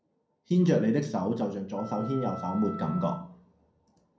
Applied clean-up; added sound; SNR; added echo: none; Wind instrument, woodwind instrument; 14 dB; reverberation time 0.5 s.